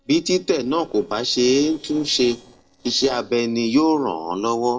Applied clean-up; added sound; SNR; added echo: neural separator model SepFormer DNS4.